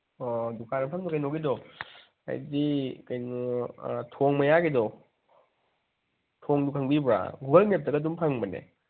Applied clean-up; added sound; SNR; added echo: none; none; none; none.